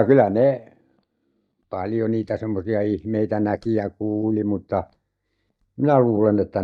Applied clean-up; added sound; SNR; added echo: neural mask model DeepFilterNet 3.